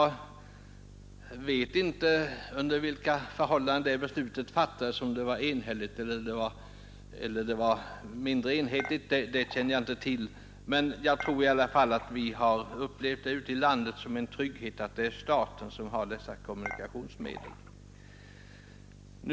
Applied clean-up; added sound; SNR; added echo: none; Dishes, pots, and pans / Chink, clink; 15 dB; none.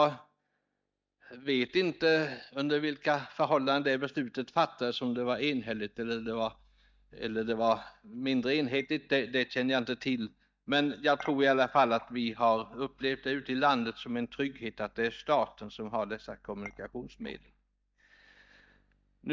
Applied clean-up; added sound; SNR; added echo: neural mask model DeepFilterNet 3.